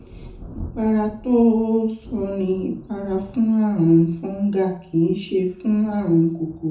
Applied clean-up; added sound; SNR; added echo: none; Thunder; 20 dB; reverberation time 0.6 s.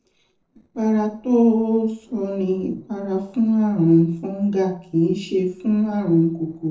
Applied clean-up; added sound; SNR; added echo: neural separator model SepFormer DNS4.